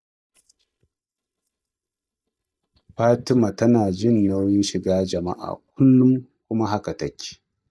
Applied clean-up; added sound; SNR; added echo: neural mask model DeepFilterNet 3.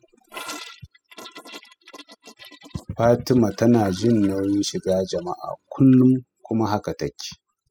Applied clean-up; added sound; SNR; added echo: classical method spectral subtraction.